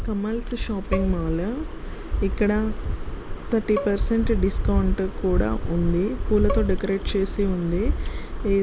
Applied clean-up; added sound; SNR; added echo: none; Bowed string instrument; 15 dB; none.